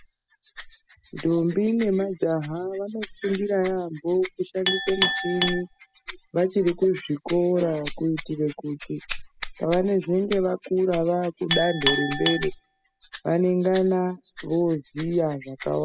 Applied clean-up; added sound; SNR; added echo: classical method spectral subtraction.